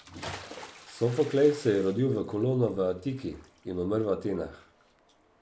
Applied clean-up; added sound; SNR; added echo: none; Bathtub (filling or washing) / Splash, splatter; 19 dB; none.